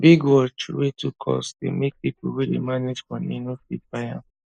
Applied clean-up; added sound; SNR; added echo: neural mask model Resemble Enhance denoiser.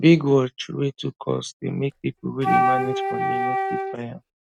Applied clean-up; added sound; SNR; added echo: neural mask model RNNoise.